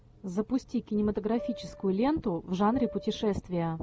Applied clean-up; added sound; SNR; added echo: none; Piano; 12 dB; none.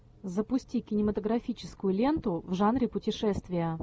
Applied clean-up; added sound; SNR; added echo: none; none; none; none.